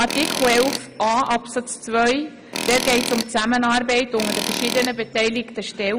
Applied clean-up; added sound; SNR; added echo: none; Tools; 7 dB; none.